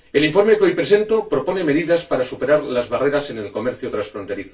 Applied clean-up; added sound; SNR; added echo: none; none; none; reverberation time 0.2 s.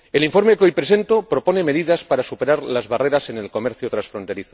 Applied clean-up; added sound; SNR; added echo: none; none; none; none.